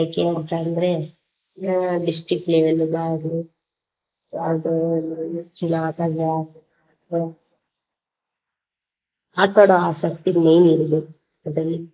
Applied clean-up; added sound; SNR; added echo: neural mask model Resemble Enhance denoiser.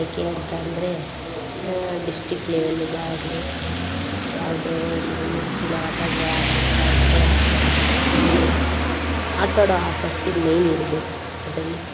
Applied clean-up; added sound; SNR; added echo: none; Rain; -3 dB; none.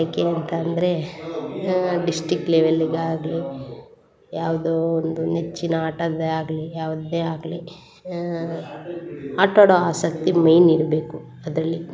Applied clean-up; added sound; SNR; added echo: none; none; none; none.